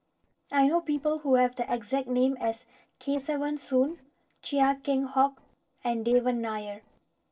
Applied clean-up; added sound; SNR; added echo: neural separator model SepFormer DNS4.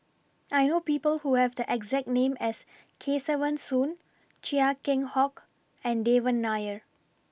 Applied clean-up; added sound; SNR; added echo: none; none; none; none.